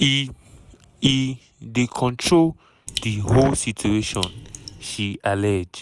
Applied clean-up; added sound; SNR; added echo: none; Raindrop; 13 dB; none.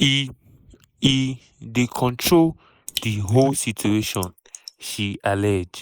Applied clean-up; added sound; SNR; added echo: neural mask model Resemble Enhance denoiser.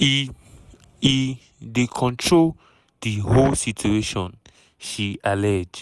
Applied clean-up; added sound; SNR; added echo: none; none; none; none.